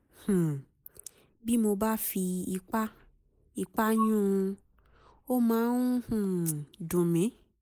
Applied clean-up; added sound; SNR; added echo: neural mask model Resemble Enhance denoiser.